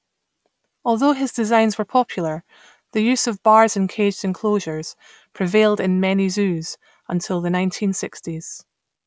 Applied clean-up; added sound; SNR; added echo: none; none; none; none.